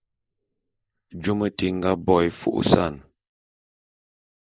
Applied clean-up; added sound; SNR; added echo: neural mask model Resemble Enhance denoiser.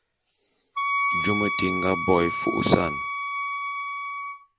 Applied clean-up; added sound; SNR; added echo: none; Wind instrument, woodwind instrument; 1 dB; none.